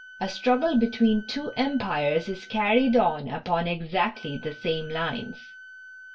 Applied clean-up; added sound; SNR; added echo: none; Wind instrument, woodwind instrument; 20 dB; reverberation time 0.2 s.